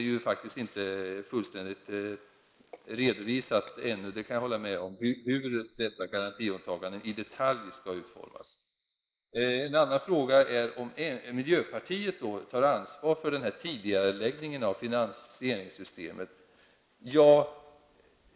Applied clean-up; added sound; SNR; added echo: neural mask model Resemble Enhance denoiser.